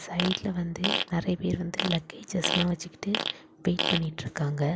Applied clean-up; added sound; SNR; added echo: none; Fart; 3 dB; none.